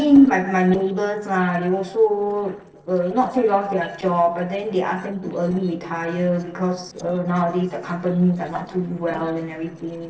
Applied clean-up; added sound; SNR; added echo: neural separator model SepFormer DNS4.